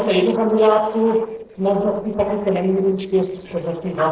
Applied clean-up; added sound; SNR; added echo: neural separator model SepFormer DNS4.